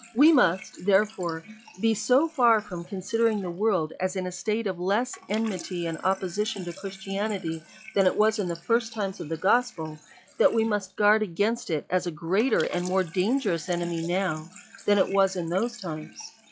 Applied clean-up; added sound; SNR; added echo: classical method log-MMSE.